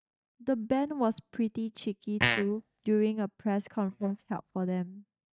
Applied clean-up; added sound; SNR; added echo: neural mask model DeepFilterNet 3.